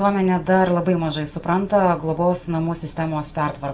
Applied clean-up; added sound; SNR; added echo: none; none; none; reverberation time 0.3 s.